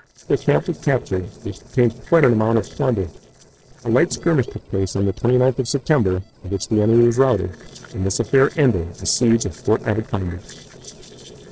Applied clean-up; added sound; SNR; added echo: neural separator model SepFormer DNS4.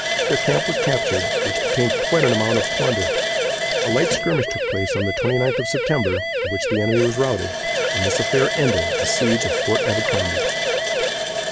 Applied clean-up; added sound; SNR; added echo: none; Siren + Water tap, faucet; -2 dB; none.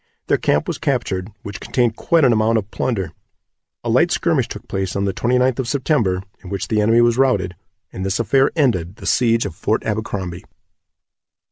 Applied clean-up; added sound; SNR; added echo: none; none; none; none.